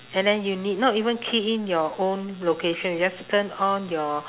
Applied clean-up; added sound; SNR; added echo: none; none; none; none.